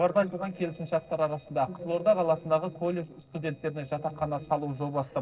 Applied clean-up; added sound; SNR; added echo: neural separator model SepFormer DNS4.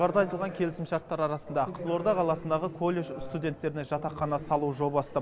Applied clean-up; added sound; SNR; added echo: none; none; none; none.